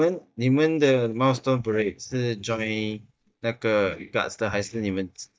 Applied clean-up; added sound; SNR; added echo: neural mask model DeepFilterNet 3.